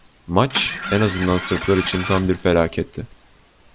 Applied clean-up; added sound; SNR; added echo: none; Engine starting; 9 dB; none.